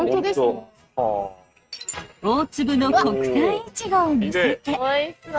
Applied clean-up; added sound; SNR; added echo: neural mask model RNNoise.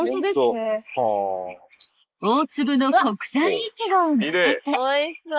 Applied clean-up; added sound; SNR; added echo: neural mask model Resemble Enhance denoiser.